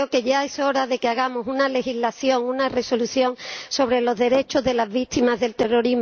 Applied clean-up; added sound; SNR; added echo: none; Tap / Hammer; 19 dB; none.